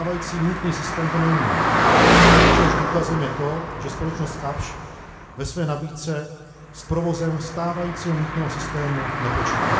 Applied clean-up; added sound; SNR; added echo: none; Car passing by; -4 dB; reverberation time 1.6 s.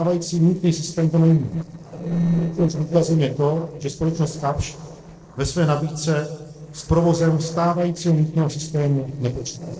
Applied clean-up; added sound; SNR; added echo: neural separator model SepFormer DNS4.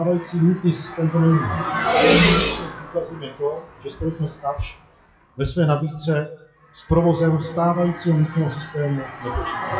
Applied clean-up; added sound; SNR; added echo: classical method WPE with log-MMSE.